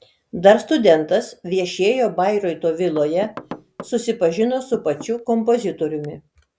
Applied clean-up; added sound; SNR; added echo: none; Knock / Wood; 20 dB; none.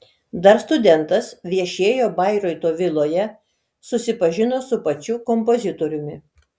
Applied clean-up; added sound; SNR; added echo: none; none; none; none.